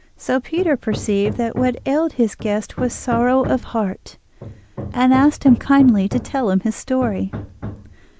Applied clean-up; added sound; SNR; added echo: none; Hammer; 13 dB; none.